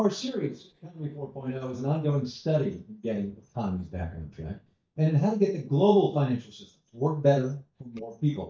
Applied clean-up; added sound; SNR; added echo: neural mask model DeepFilterNet 3.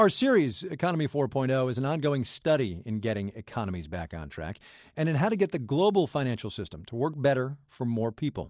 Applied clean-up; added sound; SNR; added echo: none; none; none; none.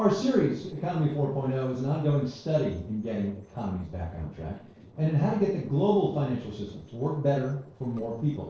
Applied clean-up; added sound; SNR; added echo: neural separator model SepFormer DNS4.